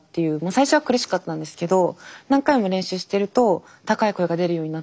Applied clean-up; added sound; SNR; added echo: none; none; none; none.